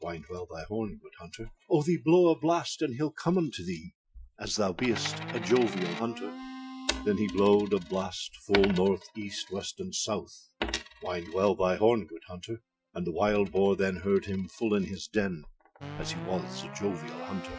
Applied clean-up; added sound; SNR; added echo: classical method Wiener filter.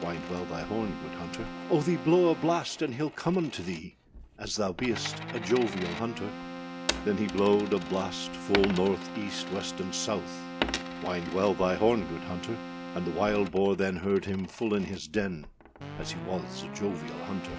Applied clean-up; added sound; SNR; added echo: none; Coin (dropping) + Keyboard (musical); 8 dB; none.